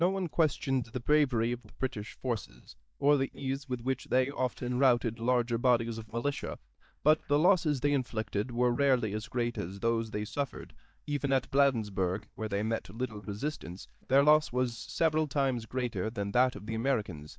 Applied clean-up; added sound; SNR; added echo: neural mask model DeepFilterNet 3.